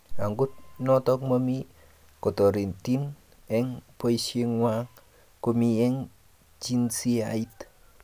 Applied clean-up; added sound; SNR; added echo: none; none; none; none.